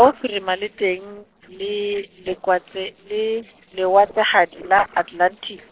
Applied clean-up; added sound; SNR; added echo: neural separator model SepFormer DNS4.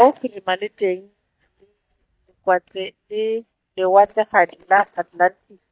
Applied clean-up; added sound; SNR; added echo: neural mask model DeepFilterNet 3.